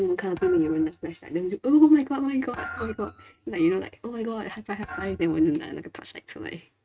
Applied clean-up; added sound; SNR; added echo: neural mask model RNNoise.